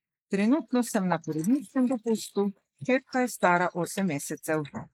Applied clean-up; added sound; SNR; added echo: neural mask model Resemble Enhance denoiser.